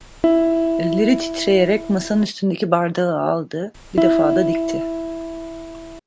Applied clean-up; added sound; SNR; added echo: none; Piano; 0 dB; none.